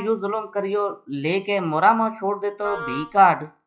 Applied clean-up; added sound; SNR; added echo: classical method log-MMSE.